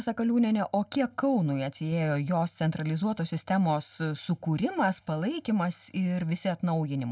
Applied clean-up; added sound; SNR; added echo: none; none; none; none.